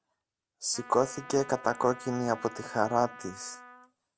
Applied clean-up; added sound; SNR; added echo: none; Trumpet; 17 dB; none.